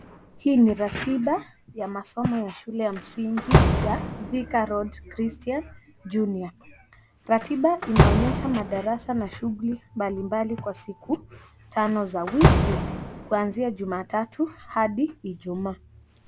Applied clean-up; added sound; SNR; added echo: none; Slam; 1 dB; none.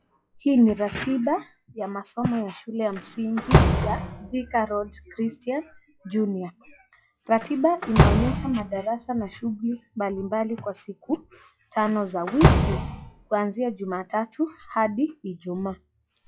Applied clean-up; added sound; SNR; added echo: classical method log-MMSE.